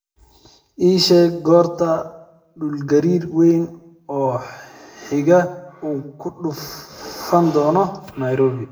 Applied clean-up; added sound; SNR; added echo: none; none; none; reverberation time 0.7 s.